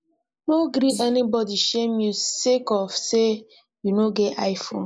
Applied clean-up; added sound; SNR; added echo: neural mask model Resemble Enhance denoiser.